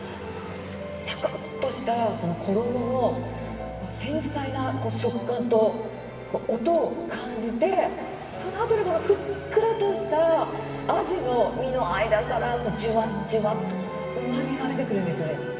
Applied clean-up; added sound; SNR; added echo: none; Car passing by; 18 dB; reverberation time 1.9 s.